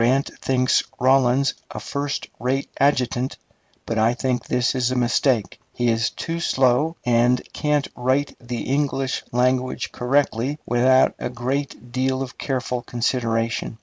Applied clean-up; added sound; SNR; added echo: none; none; none; none.